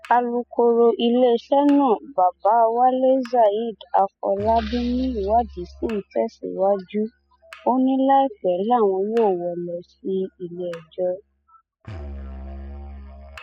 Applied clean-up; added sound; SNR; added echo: classical method spectral subtraction.